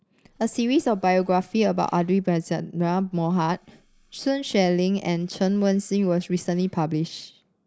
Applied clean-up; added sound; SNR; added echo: neural mask model Resemble Enhance denoiser.